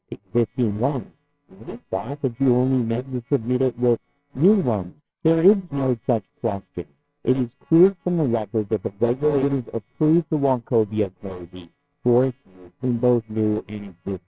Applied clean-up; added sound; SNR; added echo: neural separator model SepFormer WHAMR!.